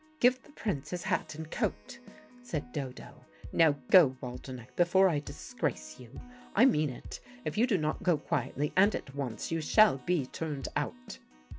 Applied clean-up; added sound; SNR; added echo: none; Keyboard (musical); 18 dB; none.